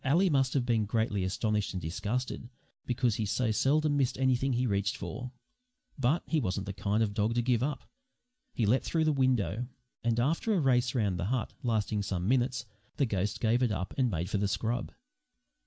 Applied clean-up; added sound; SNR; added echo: none; none; none; none.